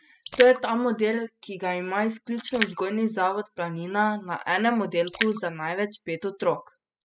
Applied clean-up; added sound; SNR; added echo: classical method spectral subtraction.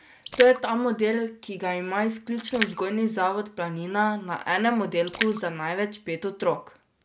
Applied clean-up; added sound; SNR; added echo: none; Splash, splatter; 12 dB; none.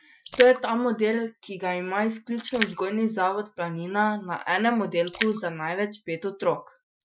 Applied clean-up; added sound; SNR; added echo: classical method Wiener filter.